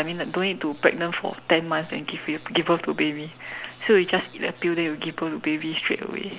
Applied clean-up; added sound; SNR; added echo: none; none; none; none.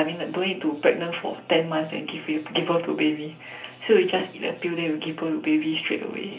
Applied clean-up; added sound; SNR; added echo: none; none; none; reverberation time 0.3 s.